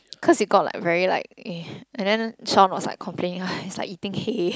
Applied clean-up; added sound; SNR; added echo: none; none; none; none.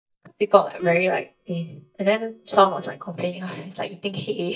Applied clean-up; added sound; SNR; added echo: neural mask model DeepFilterNet 3.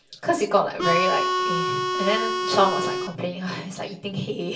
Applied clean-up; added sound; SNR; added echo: none; Harmonica; -1 dB; reverberation time 0.3 s.